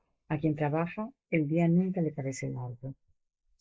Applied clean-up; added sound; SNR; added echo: neural mask model Resemble Enhance denoiser.